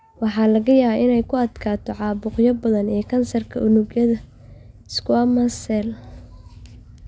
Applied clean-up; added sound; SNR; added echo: none; none; none; none.